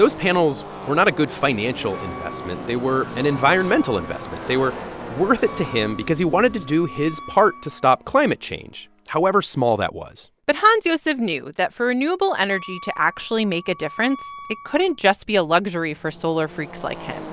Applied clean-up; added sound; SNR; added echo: none; Car passing by / Race car, auto racing + Wind instrument, woodwind instrument; 15 dB; none.